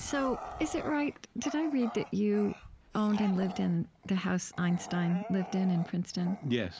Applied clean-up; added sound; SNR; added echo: none; Bark / Growling; 14 dB; none.